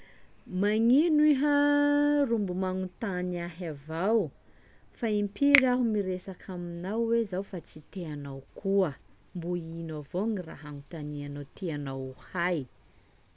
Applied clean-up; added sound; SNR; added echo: none; Finger snapping; 5 dB; none.